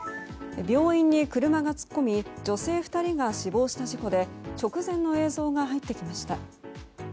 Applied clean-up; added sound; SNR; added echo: none; none; none; none.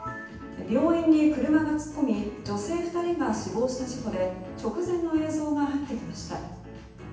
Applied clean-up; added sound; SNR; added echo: none; Bass guitar; 20 dB; reverberation time 0.9 s.